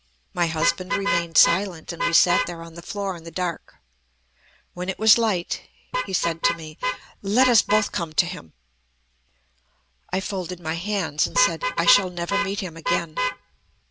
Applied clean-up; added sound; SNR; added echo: none; Vehicle horn, car horn, honking; 5 dB; none.